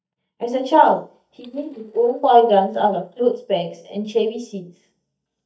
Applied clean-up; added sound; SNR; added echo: neural mask model DeepFilterNet 3.